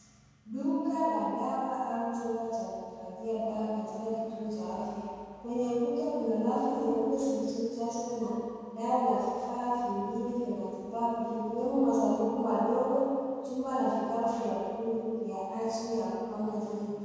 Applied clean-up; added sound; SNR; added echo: none; none; none; reverberation time 2.1 s.